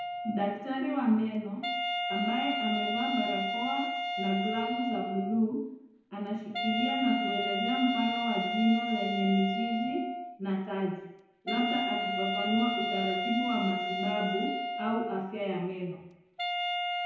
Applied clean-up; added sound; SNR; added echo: none; Wind instrument, woodwind instrument; 2 dB; reverberation time 1.0 s.